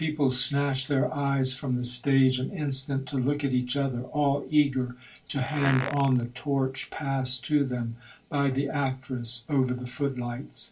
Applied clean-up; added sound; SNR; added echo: none; Fart; 10 dB; reverberation time 0.2 s.